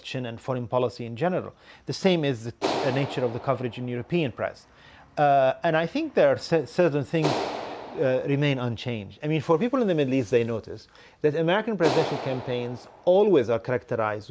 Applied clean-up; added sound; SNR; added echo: none; Clapping; 12 dB; none.